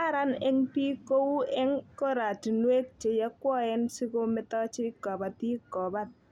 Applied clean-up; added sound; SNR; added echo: none; none; none; none.